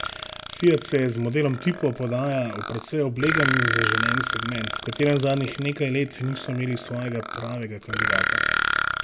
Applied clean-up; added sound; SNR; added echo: none; Burping, eructation; 3 dB; none.